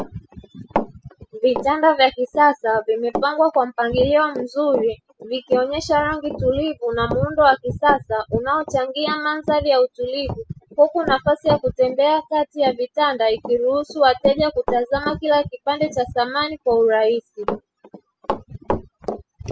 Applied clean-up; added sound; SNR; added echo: classical method spectral subtraction.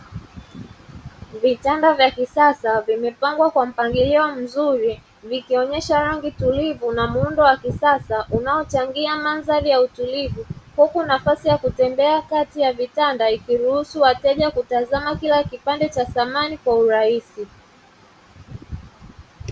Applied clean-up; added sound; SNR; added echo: none; none; none; none.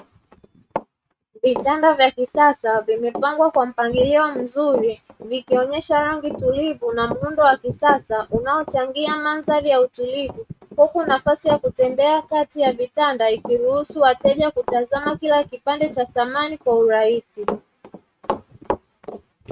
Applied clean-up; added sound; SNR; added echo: neural mask model RNNoise.